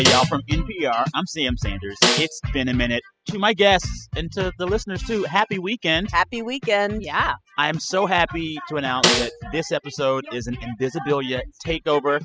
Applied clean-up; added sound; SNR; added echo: classical method spectral subtraction.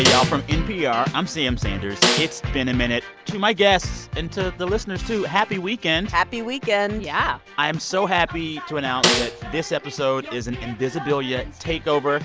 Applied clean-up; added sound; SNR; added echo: none; Snare drum; 1 dB; none.